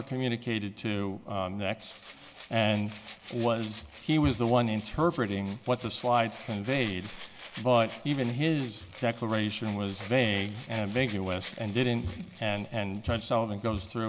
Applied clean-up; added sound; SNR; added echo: none; Rattle (instrument); 16 dB; none.